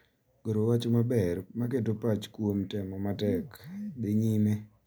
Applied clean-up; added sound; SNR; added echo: none; none; none; none.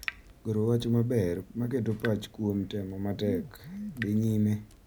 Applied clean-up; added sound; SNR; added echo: none; Drip / Water tap, faucet; 17 dB; none.